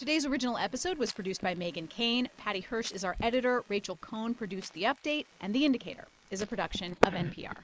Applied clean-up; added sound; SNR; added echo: neural mask model Resemble Enhance denoiser.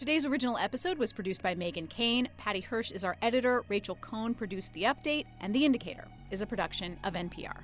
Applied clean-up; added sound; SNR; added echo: none; none; none; none.